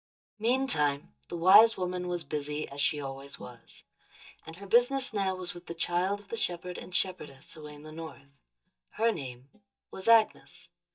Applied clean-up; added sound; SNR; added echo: neural mask model DeepFilterNet 3.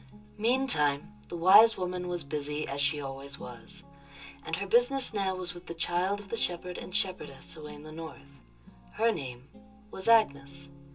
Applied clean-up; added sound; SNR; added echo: none; Guitar; 19 dB; reverberation time 0.2 s.